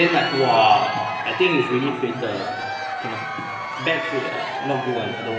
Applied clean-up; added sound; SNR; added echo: none; Crowd; 6 dB; reverberation time 1.8 s.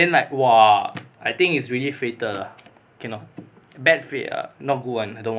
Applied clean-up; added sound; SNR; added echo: none; none; none; none.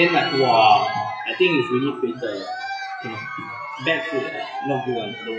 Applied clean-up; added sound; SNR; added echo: classical method WPE with log-MMSE.